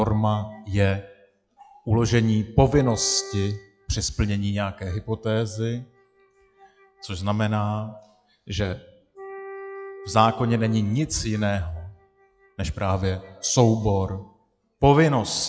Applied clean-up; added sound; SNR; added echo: classical method log-MMSE.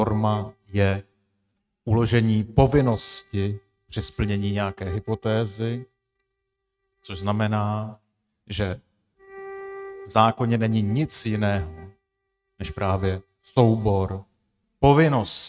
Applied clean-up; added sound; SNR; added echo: neural mask model RNNoise.